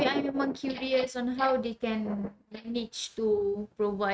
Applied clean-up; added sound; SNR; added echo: neural mask model RNNoise.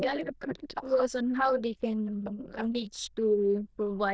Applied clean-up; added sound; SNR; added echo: neural diffusion model UNIVERSE++.